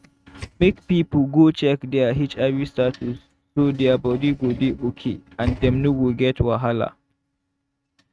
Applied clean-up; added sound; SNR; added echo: neural mask model RNNoise.